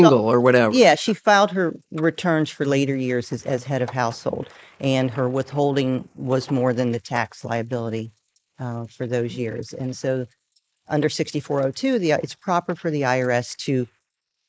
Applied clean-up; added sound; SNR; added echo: neural mask model Resemble Enhance denoiser.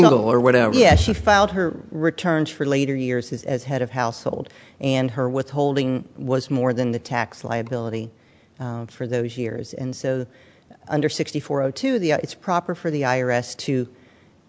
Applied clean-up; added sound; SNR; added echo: none; none; none; none.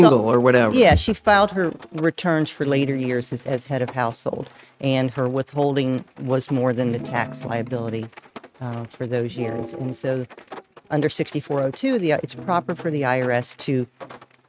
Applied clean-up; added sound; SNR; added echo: neural mask model RNNoise.